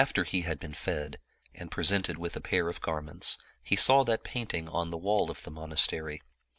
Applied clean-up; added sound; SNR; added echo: none; none; none; none.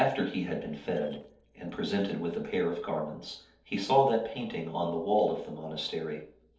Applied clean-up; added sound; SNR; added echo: neural separator model SepFormer DNS4.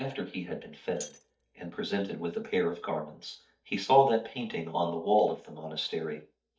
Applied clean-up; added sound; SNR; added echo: neural mask model DeepFilterNet 3.